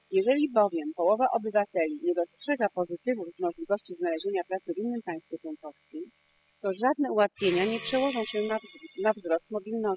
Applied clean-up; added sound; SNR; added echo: classical method spectral subtraction.